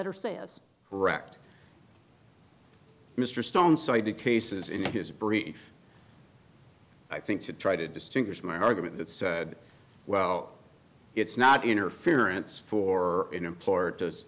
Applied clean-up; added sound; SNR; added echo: none; Drawer open or close; 13 dB; none.